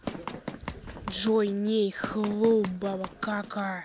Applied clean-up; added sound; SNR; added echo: none; Run; 11 dB; none.